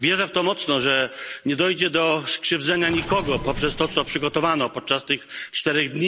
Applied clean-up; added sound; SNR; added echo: none; Gurgling; 16 dB; none.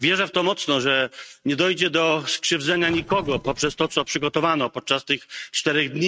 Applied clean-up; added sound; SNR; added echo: neural mask model RNNoise.